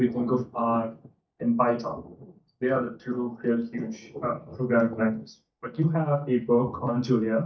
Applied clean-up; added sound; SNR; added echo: neural mask model DeepFilterNet 3.